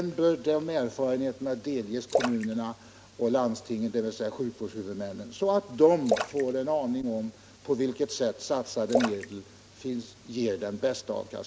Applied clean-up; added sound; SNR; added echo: none; Splash, splatter; 6 dB; none.